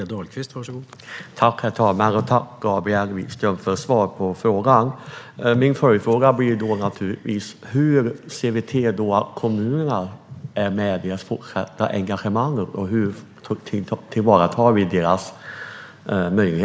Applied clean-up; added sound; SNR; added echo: none; none; none; none.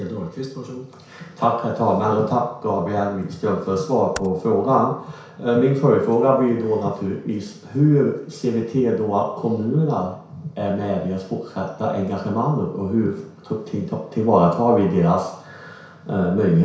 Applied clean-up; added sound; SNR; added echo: none; Computer keyboard; 19 dB; reverberation time 0.6 s.